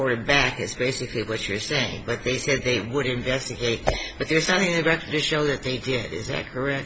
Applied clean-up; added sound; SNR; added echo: none; none; none; none.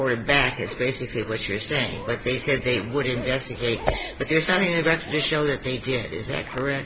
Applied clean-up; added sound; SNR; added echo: none; Zipper (clothing); 17 dB; none.